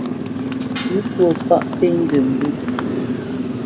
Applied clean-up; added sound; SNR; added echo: none; Motorcycle; 2 dB; none.